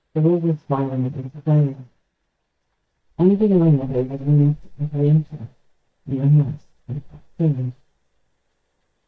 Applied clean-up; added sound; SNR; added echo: neural mask model DeepFilterNet 3.